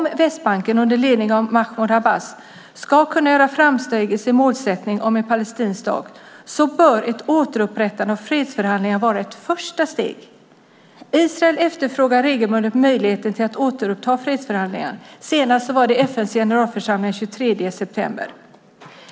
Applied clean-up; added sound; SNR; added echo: none; none; none; none.